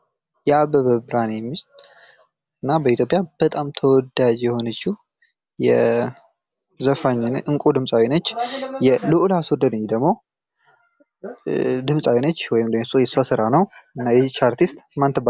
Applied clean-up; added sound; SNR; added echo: none; none; none; none.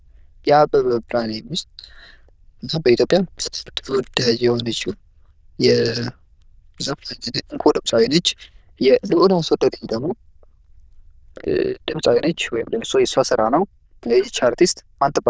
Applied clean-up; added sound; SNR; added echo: neural diffusion model UNIVERSE++.